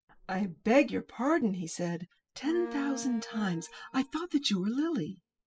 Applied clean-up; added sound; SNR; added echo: classical method spectral subtraction.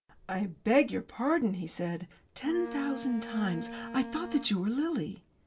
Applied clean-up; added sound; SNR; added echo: none; Bowed string instrument; 11 dB; none.